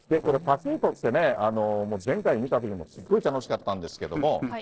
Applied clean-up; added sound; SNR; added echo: neural separator model SepFormer DNS4.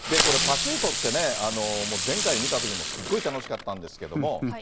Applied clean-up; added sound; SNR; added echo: none; Fireworks; -1 dB; none.